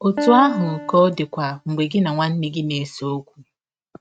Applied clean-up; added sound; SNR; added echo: neural mask model RNNoise.